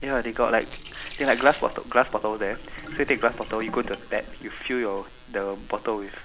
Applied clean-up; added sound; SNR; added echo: none; Sink (filling or washing); 14 dB; none.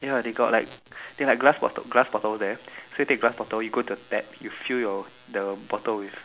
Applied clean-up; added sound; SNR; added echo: none; none; none; none.